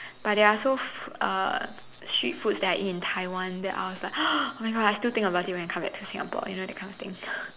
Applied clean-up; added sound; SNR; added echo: none; none; none; none.